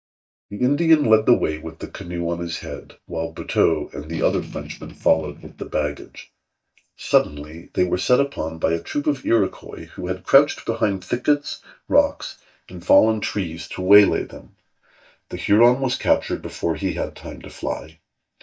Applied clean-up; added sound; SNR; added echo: neural mask model DeepFilterNet 3.